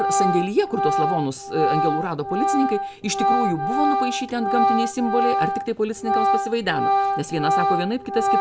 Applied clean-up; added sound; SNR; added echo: none; Organ; -3 dB; none.